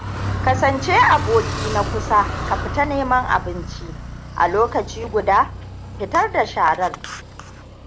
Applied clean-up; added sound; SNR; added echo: none; Car; 7 dB; none.